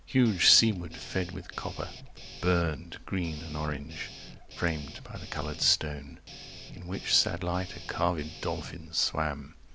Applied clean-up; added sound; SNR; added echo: none; Guitar; 15 dB; none.